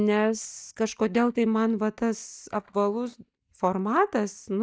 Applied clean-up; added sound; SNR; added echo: neural mask model DeepFilterNet 3.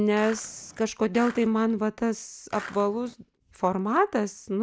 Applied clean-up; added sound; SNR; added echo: none; Skateboard; 16 dB; none.